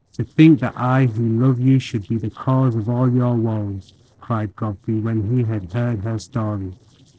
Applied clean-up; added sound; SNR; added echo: neural separator model SepFormer DNS4.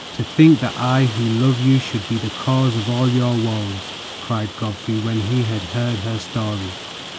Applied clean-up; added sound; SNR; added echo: none; Rain; 12 dB; none.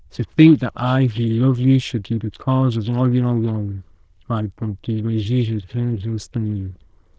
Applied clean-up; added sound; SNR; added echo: neural diffusion model UNIVERSE++.